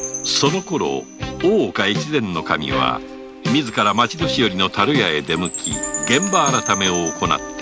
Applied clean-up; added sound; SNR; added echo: none; Chime; 12 dB; none.